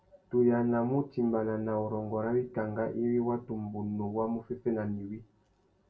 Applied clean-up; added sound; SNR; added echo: none; none; none; reverberation time 0.2 s.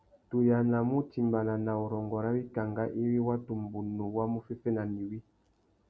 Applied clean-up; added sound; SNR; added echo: none; none; none; none.